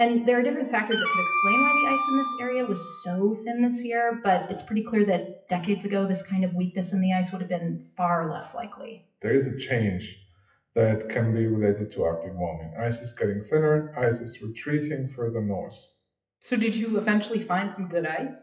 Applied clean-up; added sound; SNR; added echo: classical method WPE with log-MMSE.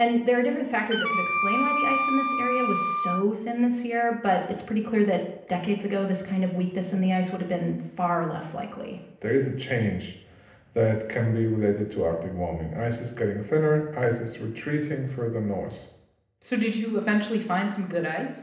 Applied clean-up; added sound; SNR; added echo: none; Wind instrument, woodwind instrument; 1 dB; reverberation time 0.8 s.